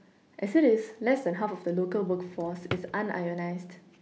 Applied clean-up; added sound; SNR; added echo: none; Drawer open or close; 13 dB; none.